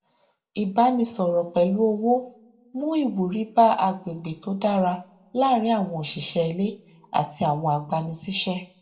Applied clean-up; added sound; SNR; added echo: none; none; none; reverberation time 0.3 s.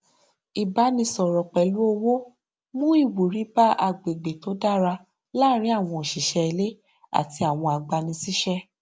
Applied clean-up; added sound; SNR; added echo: none; none; none; none.